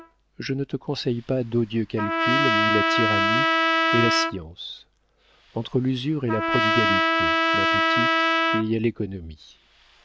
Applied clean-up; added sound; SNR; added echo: none; Trumpet; -4 dB; none.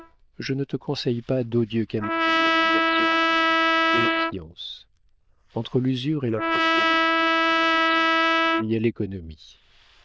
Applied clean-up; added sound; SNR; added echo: neural diffusion model UNIVERSE++.